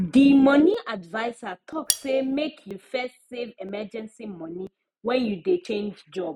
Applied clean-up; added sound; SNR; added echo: neural mask model RNNoise.